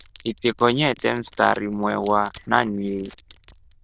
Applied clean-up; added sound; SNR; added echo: neural diffusion model UNIVERSE++.